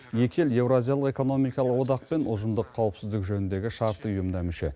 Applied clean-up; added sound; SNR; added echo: none; none; none; none.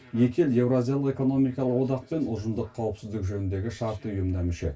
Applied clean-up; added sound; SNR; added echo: none; none; none; reverberation time 0.1 s.